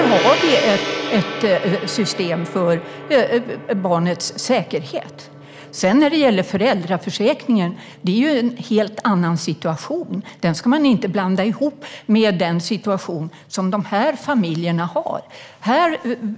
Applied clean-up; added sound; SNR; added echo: none; Gong; 12 dB; none.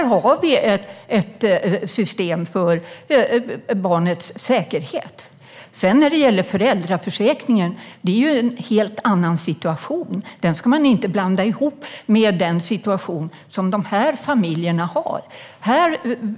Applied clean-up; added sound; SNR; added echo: none; none; none; none.